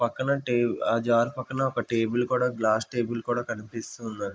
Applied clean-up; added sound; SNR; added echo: neural mask model Resemble Enhance denoiser.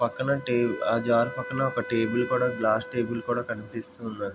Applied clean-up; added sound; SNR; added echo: none; Wind instrument, woodwind instrument; 13 dB; none.